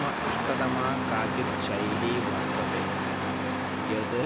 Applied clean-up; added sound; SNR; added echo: none; Engine starting; -4 dB; none.